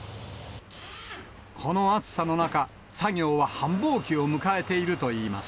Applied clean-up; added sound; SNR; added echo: none; none; none; none.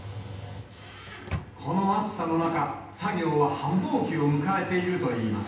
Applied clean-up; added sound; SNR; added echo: none; Microwave oven; 10 dB; reverberation time 0.9 s.